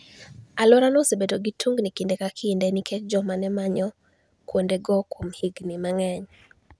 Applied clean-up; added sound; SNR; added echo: none; none; none; none.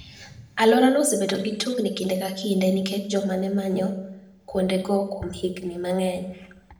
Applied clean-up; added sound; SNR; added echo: none; none; none; reverberation time 0.6 s.